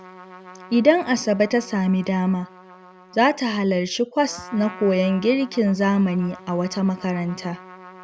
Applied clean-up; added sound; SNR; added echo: none; Trumpet; 20 dB; none.